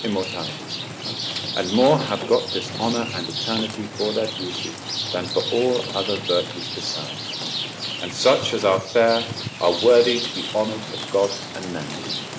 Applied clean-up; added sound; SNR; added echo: none; Rain; 6 dB; none.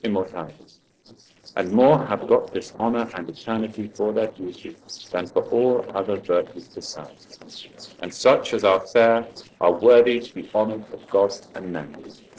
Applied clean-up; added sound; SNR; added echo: neural separator model SepFormer DNS4.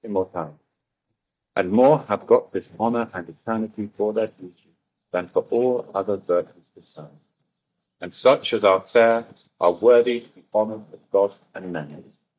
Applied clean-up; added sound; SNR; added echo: neural mask model DeepFilterNet 3.